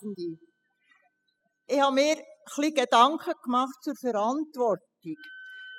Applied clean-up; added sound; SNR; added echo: classical method spectral subtraction.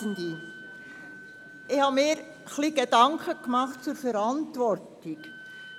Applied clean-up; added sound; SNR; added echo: none; Wind instrument, woodwind instrument; 19 dB; none.